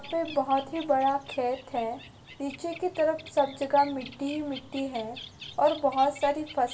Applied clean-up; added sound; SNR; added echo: none; Bird; 17 dB; reverberation time 0.2 s.